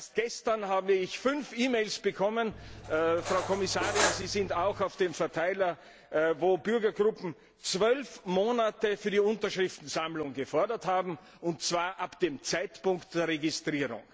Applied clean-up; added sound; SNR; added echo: none; Cutlery, silverware; 5 dB; none.